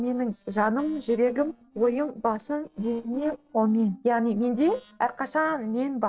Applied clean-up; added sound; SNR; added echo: neural separator model SepFormer DNS4.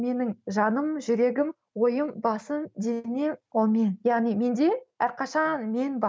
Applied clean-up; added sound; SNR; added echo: none; none; none; none.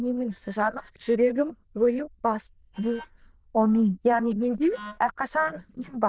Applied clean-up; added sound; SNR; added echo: neural diffusion model UNIVERSE++.